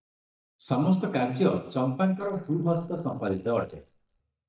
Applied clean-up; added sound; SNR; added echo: neural mask model DeepFilterNet 3.